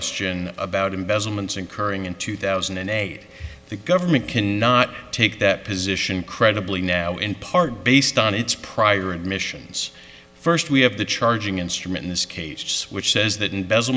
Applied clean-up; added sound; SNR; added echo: none; none; none; none.